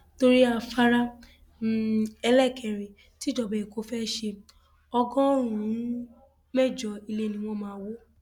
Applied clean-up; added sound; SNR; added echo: none; none; none; none.